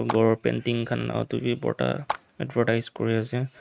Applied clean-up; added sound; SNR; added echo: neural mask model RNNoise.